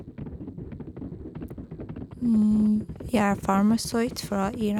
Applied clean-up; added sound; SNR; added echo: none; Livestock, farm animals, working animals; 12 dB; none.